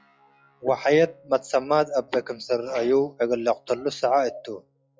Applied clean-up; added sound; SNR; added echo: classical method log-MMSE.